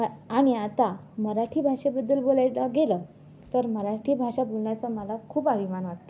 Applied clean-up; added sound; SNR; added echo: none; none; none; none.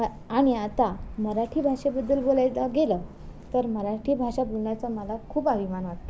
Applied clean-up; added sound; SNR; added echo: none; Bird; 16 dB; none.